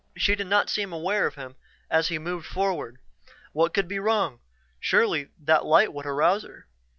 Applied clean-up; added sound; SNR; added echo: none; none; none; none.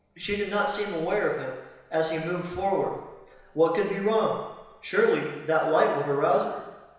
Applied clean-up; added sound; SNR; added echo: none; none; none; reverberation time 1.0 s.